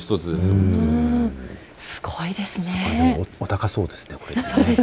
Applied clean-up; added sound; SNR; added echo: none; none; none; none.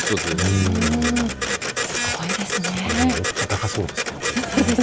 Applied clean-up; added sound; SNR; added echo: none; Printer; 3 dB; none.